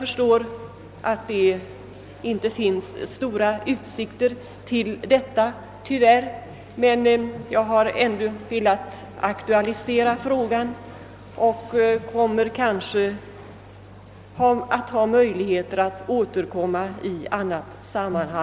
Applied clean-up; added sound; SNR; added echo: none; none; none; none.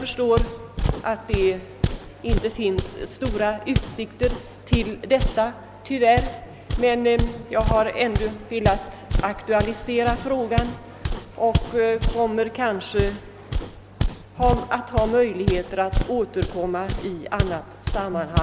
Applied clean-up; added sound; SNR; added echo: none; Walk, footsteps; 3 dB; none.